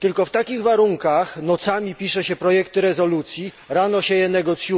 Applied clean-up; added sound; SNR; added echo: none; none; none; none.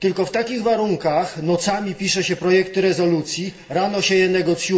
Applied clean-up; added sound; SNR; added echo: none; none; none; reverberation time 1.2 s.